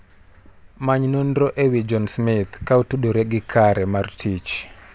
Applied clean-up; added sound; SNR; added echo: none; none; none; none.